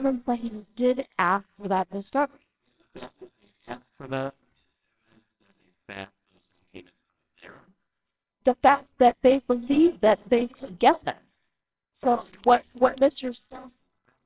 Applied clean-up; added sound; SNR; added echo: neural separator model SepFormer WHAMR!.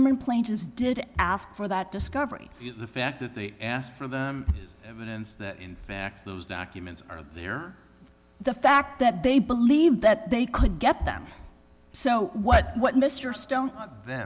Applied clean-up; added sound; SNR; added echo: none; none; none; none.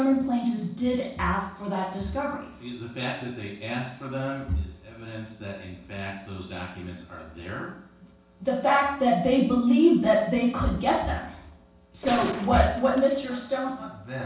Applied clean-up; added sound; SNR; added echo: none; Gunshot, gunfire; 11 dB; reverberation time 0.7 s.